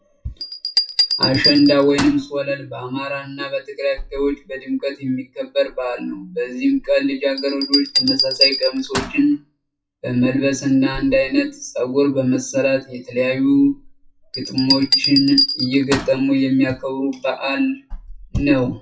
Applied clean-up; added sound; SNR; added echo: classical method WPE with log-MMSE.